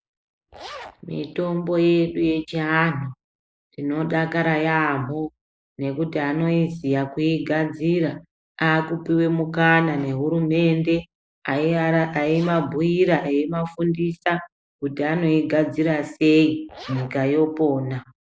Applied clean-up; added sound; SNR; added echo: neural mask model Resemble Enhance denoiser.